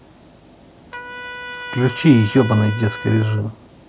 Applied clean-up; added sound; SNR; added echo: none; Trumpet; 14 dB; none.